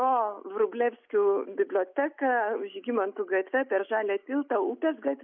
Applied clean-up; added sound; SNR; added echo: neural mask model Resemble Enhance denoiser.